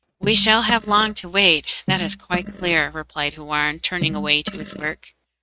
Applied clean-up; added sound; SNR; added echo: neural mask model RNNoise.